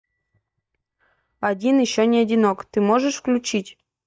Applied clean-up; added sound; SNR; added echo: neural mask model DeepFilterNet 3.